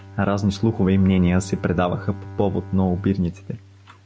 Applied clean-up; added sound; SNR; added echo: none; Bowed string instrument; 16 dB; none.